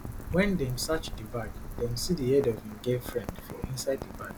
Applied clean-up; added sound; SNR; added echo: none; Rain; 8 dB; none.